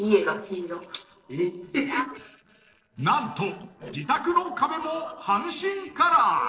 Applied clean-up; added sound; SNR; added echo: neural separator model SepFormer DNS4.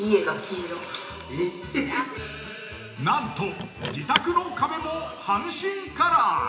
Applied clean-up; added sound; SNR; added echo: none; Car; 8 dB; reverberation time 0.8 s.